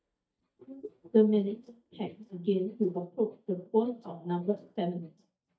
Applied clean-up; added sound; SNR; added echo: neural mask model DeepFilterNet 3.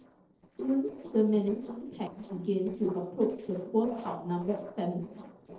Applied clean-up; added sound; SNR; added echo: neural separator model SepFormer DNS4.